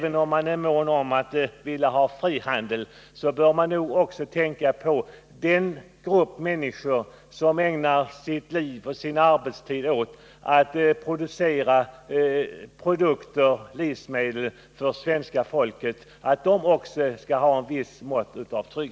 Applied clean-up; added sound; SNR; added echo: none; none; none; none.